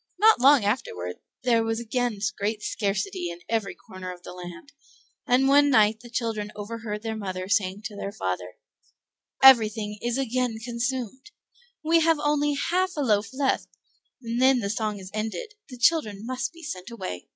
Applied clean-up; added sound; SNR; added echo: none; none; none; none.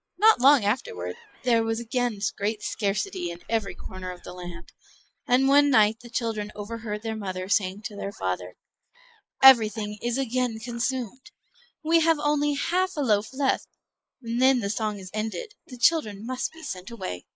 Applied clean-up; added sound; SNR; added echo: neural mask model Resemble Enhance denoiser.